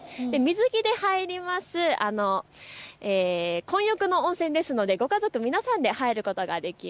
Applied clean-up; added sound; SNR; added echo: none; none; none; none.